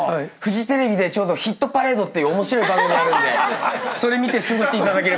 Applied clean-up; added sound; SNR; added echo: none; none; none; none.